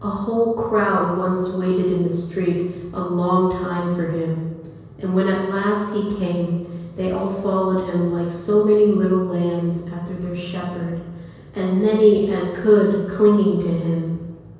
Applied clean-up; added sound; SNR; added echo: none; none; none; reverberation time 1.2 s.